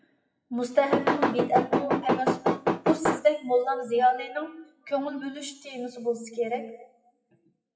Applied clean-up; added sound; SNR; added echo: classical method WPE with log-MMSE.